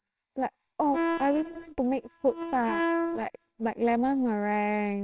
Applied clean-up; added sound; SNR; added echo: neural separator model SepFormer WHAMR!.